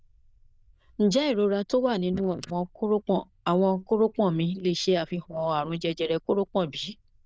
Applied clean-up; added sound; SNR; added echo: neural diffusion model UNIVERSE++.